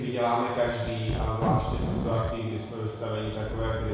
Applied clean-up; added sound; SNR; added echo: none; Zipper (clothing); 4 dB; reverberation time 1.1 s.